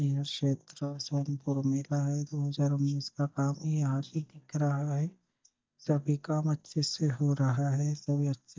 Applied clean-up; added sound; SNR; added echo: neural mask model DeepFilterNet 3.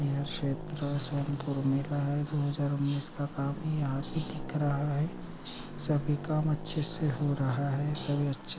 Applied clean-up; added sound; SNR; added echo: none; Buzz + Traffic noise, roadway noise; 10 dB; none.